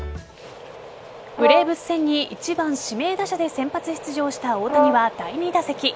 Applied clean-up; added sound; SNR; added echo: none; Brass instrument; -1 dB; none.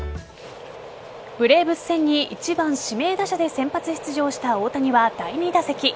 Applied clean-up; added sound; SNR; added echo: none; none; none; none.